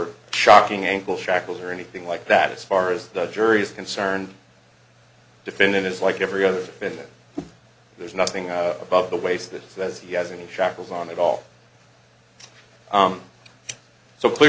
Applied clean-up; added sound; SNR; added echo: none; none; none; none.